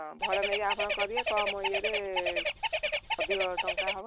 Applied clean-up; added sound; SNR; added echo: none; Bird; -5 dB; none.